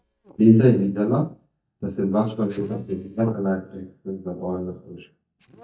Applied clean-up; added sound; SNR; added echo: neural mask model DeepFilterNet 3.